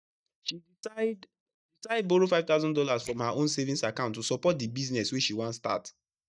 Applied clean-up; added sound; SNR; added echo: neural mask model DeepFilterNet 3.